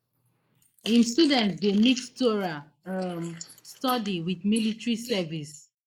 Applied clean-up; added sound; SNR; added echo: neural mask model Resemble Enhance denoiser.